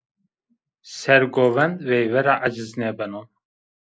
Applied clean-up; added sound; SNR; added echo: neural mask model Resemble Enhance denoiser.